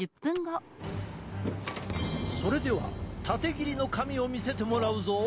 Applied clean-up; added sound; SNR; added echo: none; Mechanical fan; 18 dB; none.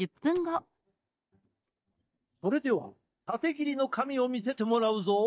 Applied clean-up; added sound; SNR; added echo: neural mask model DeepFilterNet 3.